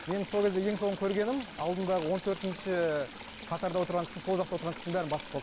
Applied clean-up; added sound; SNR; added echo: none; Stream / Trickle, dribble; 13 dB; none.